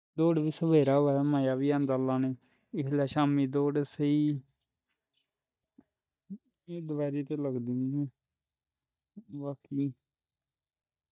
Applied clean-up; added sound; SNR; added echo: neural mask model DeepFilterNet 3.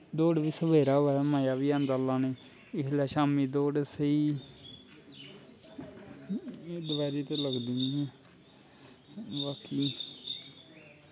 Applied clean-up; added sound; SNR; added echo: none; Bird vocalization, bird call, bird song; 10 dB; none.